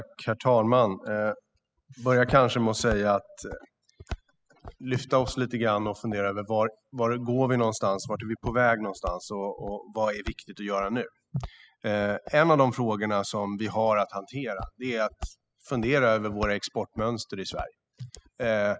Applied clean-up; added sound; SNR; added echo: classical method spectral subtraction.